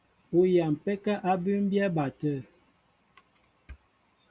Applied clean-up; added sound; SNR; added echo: none; none; none; none.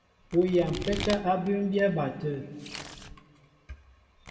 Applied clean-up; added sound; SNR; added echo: none; Domestic sounds, home sounds; 13 dB; reverberation time 1.8 s.